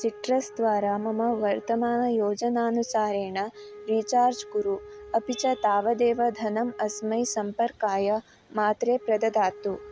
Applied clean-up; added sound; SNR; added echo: none; Wind instrument, woodwind instrument; 19 dB; none.